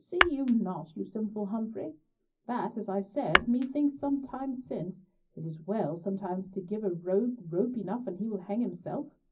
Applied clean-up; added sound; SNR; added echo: none; Tap / Glass; -3 dB; reverberation time 0.4 s.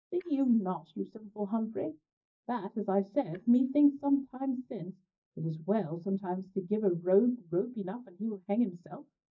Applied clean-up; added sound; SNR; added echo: neural mask model DeepFilterNet 3.